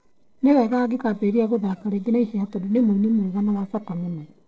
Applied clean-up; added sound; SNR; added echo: neural separator model SepFormer DNS4.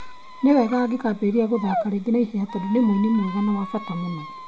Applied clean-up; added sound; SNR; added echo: none; Squeak; 13 dB; none.